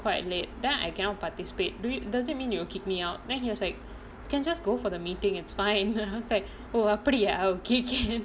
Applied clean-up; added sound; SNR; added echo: none; none; none; none.